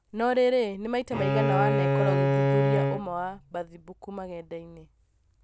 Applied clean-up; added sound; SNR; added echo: none; Bowed string instrument; -5 dB; none.